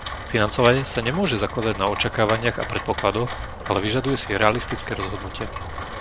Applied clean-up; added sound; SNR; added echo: none; Rain; 9 dB; none.